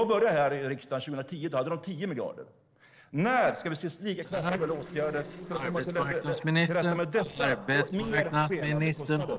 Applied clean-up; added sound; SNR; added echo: neural separator model SepFormer DNS4.